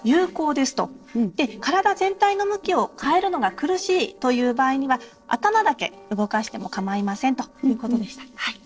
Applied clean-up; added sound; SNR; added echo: neural separator model SepFormer DNS4.